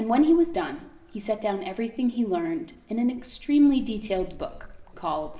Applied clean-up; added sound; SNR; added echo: none; Wind; 18 dB; reverberation time 2.3 s.